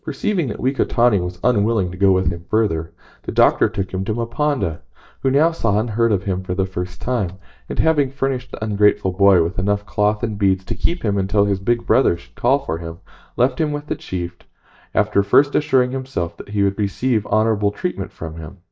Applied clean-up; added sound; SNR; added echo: neural mask model DeepFilterNet 3.